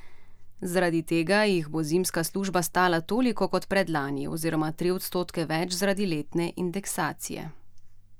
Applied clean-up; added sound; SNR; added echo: none; none; none; none.